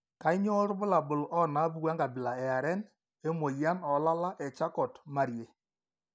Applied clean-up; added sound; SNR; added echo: none; none; none; none.